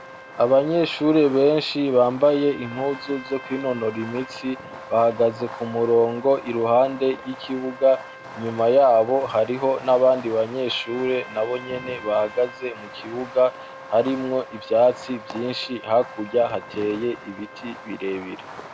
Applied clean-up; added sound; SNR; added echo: none; Fireworks + Trumpet; 16 dB; none.